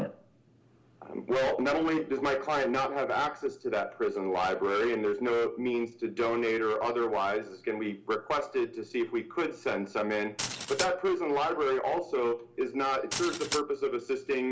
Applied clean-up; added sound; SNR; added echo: none; Glass; 8 dB; none.